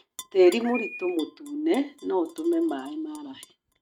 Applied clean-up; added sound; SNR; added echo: neural mask model RNNoise.